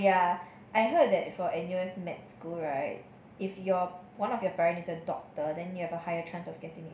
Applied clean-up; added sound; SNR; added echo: none; none; none; none.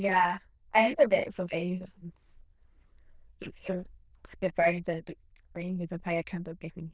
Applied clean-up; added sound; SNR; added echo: neural diffusion model UNIVERSE++.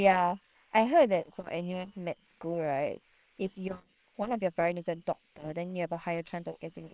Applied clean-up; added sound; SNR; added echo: neural separator model SepFormer WHAM!.